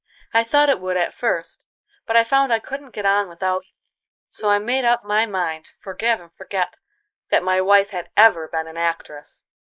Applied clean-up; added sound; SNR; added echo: neural mask model Resemble Enhance denoiser.